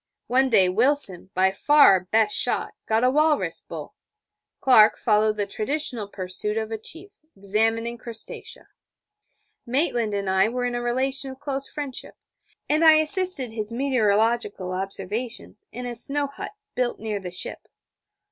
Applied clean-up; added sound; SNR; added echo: none; none; none; none.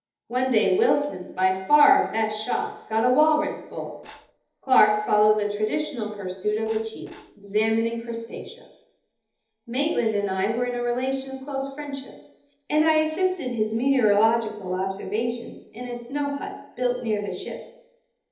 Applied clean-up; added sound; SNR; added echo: neural separator model SepFormer DNS4.